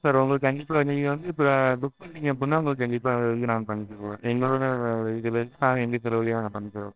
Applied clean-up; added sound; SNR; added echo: neural separator model SepFormer WHAMR!.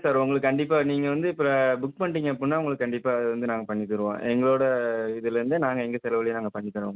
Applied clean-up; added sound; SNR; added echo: none; none; none; none.